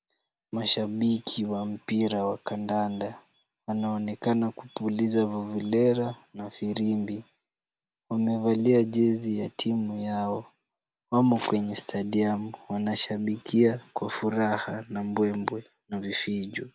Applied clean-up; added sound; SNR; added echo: none; none; none; none.